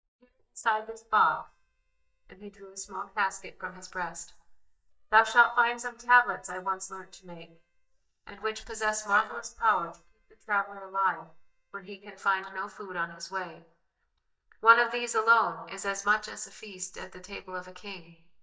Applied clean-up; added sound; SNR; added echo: neural mask model DeepFilterNet 3.